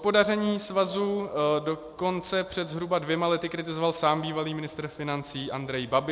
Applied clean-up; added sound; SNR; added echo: none; none; none; none.